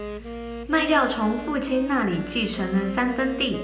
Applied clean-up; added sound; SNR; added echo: none; Wind instrument, woodwind instrument; 11 dB; reverberation time 0.7 s.